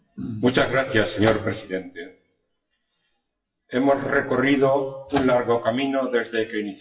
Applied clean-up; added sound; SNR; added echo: classical method WPE with log-MMSE.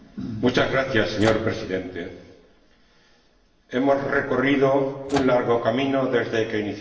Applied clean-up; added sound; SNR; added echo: none; Microwave oven; 12 dB; reverberation time 1.1 s.